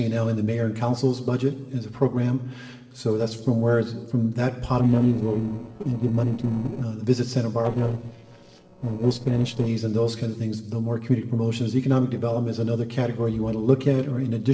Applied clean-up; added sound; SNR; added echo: neural separator model SepFormer DNS4.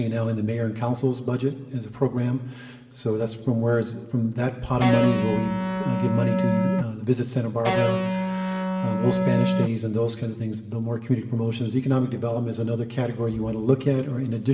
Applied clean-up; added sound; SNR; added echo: none; Electric guitar; -1 dB; reverberation time 2.2 s.